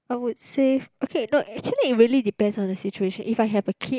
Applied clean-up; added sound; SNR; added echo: none; none; none; none.